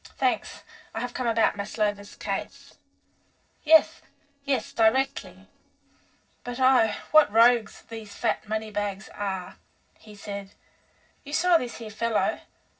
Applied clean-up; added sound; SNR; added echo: neural separator model SepFormer DNS4.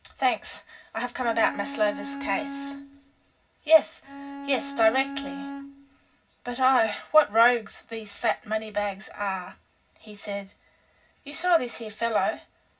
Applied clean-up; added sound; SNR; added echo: none; Bowed string instrument; 9 dB; reverberation time 0.4 s.